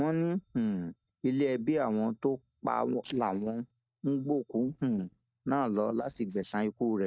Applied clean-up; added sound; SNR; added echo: neural mask model DeepFilterNet 3.